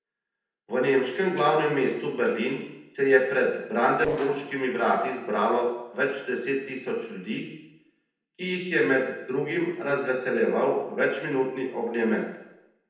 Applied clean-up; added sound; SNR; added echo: neural separator model SepFormer DNS4.